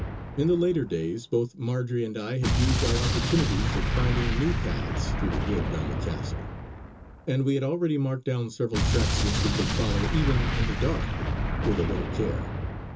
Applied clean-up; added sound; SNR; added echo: none; Explosion; -1 dB; reverberation time 0.2 s.